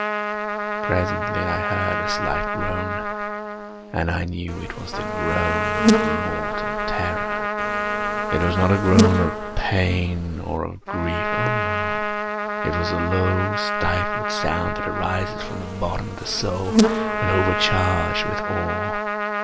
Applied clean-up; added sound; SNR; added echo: none; Trumpet + Insect; -1 dB; none.